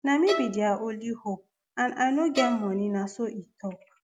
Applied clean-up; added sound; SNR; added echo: none; Bowed string instrument; 11 dB; none.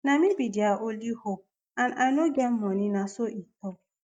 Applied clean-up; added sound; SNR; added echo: neural mask model DeepFilterNet 3.